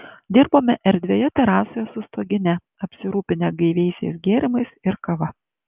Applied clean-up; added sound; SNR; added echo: none; none; none; none.